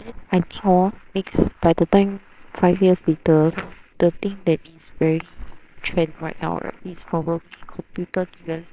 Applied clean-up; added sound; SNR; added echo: neural separator model SepFormer WHAMR!.